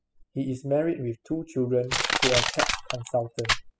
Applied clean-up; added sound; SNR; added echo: classical method spectral subtraction.